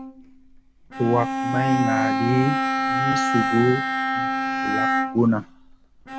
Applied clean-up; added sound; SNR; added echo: none; Bowed string instrument; -1 dB; none.